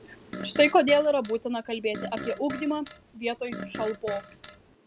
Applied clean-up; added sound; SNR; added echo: none; Fart; 11 dB; none.